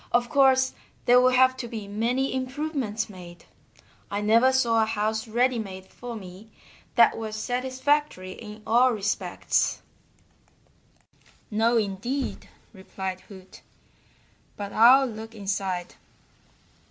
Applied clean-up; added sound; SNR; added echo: none; none; none; none.